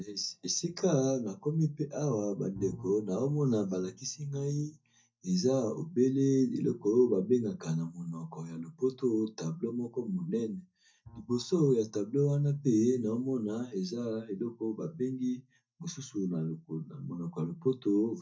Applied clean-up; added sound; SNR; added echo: neural mask model DeepFilterNet 3.